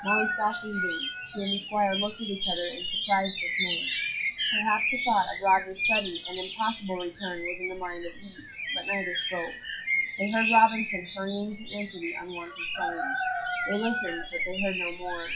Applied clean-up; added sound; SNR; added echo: classical method WPE with log-MMSE.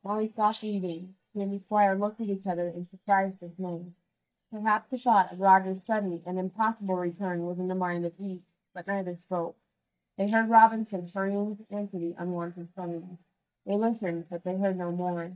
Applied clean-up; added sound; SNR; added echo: neural mask model DeepFilterNet 3.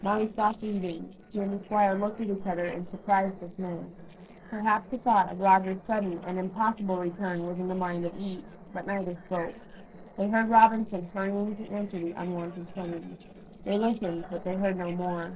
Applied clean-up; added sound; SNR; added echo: neural separator model SepFormer DNS4.